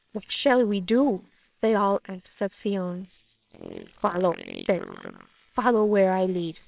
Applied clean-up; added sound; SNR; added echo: neural separator model SepFormer WHAMR!.